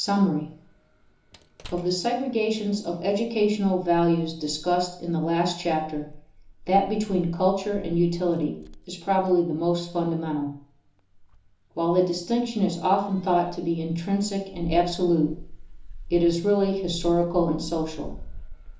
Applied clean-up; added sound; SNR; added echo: none; Keys jangling; 16 dB; reverberation time 0.6 s.